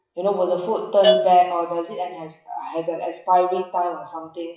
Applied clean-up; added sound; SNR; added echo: classical method WPE with log-MMSE.